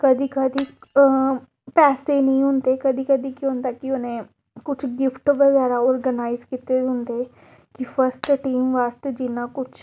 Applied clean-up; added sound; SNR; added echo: none; Shatter; 17 dB; none.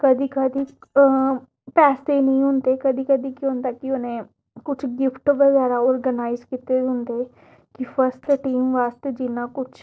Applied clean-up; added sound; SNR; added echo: neural separator model SepFormer DNS4.